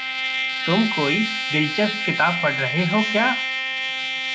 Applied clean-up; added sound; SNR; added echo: none; Trumpet; 1 dB; none.